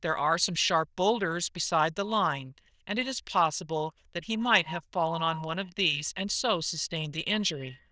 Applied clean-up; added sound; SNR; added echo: neural diffusion model UNIVERSE++.